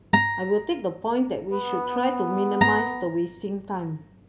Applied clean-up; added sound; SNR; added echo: none; Acoustic guitar + Wind instrument, woodwind instrument; 0 dB; none.